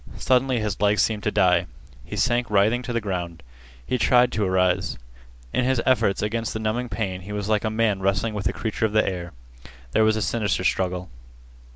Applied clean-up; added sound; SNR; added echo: none; none; none; none.